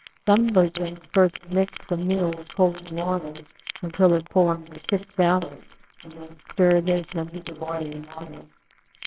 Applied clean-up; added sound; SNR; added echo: neural separator model SepFormer WHAMR!.